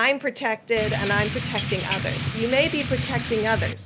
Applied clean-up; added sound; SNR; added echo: none; Drip / Rain; 2 dB; none.